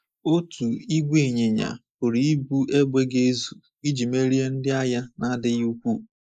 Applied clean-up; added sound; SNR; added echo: neural mask model Resemble Enhance denoiser.